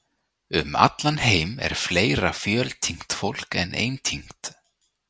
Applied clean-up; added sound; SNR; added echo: none; none; none; none.